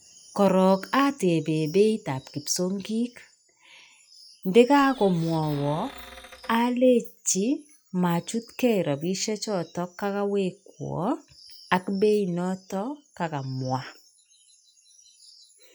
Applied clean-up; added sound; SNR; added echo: classical method log-MMSE.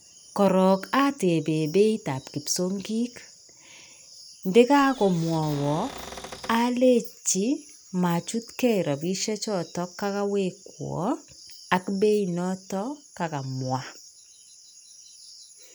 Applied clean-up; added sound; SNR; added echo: none; Cupboard open or close / Door; 15 dB; none.